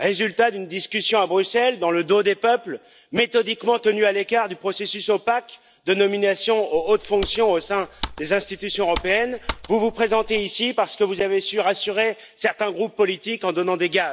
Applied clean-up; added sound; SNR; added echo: none; Computer keyboard; 12 dB; none.